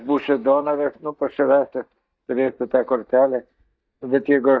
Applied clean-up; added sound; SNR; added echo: neural mask model DeepFilterNet 3.